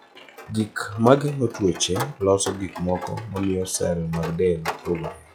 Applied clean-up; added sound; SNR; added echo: classical method log-MMSE.